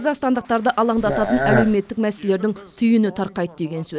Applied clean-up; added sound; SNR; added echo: none; Burping, eructation; 1 dB; none.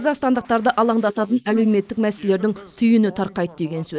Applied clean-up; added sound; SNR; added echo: neural mask model Resemble Enhance denoiser.